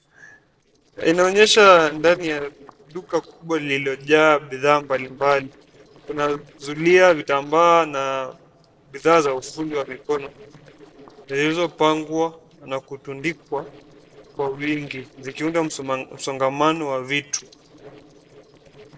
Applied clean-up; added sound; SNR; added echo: neural separator model SepFormer DNS4.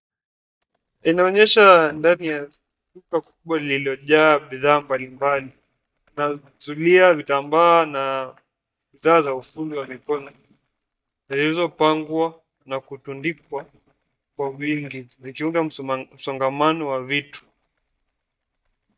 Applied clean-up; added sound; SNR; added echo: neural mask model DeepFilterNet 3.